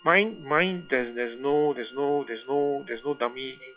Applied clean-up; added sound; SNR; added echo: classical method log-MMSE.